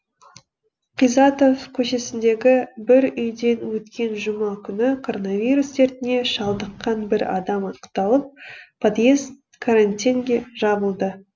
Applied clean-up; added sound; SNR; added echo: none; none; none; none.